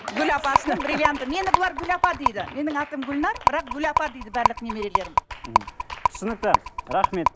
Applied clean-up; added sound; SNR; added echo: none; Rattle; -1 dB; none.